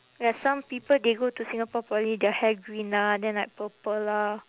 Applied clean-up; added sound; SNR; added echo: none; none; none; none.